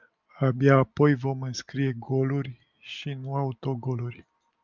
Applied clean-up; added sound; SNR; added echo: none; none; none; none.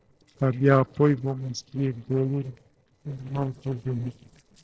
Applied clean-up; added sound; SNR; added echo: neural separator model SepFormer DNS4.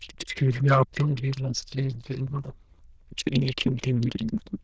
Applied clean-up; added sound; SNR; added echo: neural diffusion model UNIVERSE++.